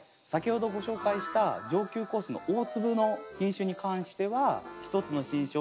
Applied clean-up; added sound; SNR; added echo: none; none; none; none.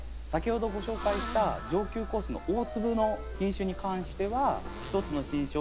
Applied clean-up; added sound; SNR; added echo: none; Zipper (clothing); 8 dB; none.